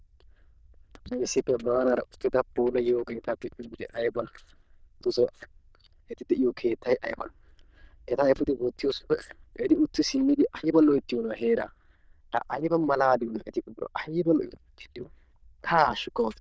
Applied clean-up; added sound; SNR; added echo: neural diffusion model UNIVERSE++.